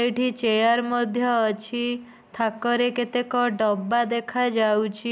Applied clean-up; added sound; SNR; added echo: none; none; none; none.